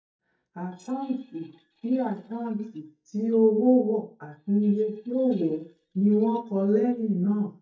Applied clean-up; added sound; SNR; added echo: neural mask model DeepFilterNet 3.